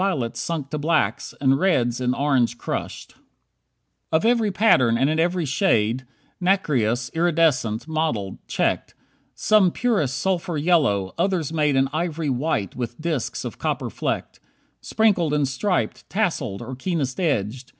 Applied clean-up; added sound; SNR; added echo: none; none; none; none.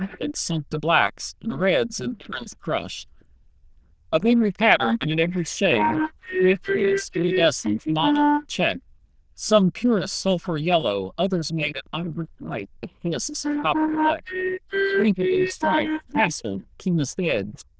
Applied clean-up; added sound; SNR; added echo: neural diffusion model UNIVERSE++.